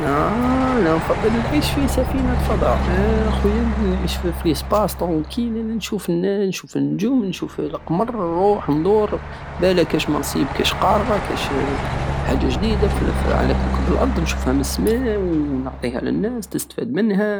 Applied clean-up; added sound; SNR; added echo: none; Truck; 4 dB; none.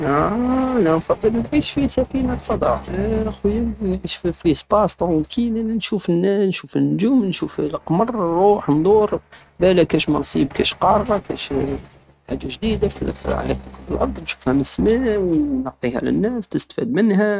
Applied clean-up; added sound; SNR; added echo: neural mask model RNNoise.